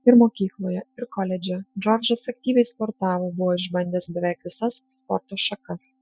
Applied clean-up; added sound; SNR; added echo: classical method spectral subtraction.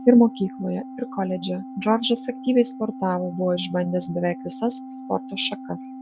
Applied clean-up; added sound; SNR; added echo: none; Organ; 13 dB; none.